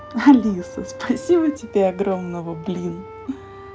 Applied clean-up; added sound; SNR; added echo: none; Wind instrument, woodwind instrument; 17 dB; none.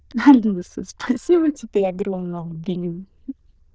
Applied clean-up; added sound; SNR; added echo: neural diffusion model UNIVERSE++.